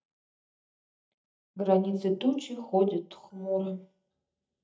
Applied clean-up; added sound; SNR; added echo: neural mask model DeepFilterNet 3.